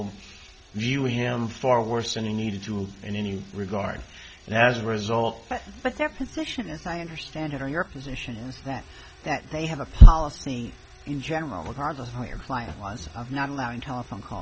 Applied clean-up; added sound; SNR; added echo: none; none; none; none.